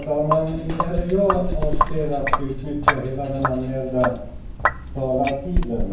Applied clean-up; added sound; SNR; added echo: none; Sink (filling or washing); 0 dB; reverberation time 0.9 s.